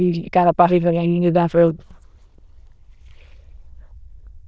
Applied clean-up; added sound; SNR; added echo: neural diffusion model UNIVERSE++.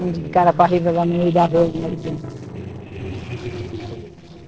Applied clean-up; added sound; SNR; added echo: neural separator model SepFormer DNS4.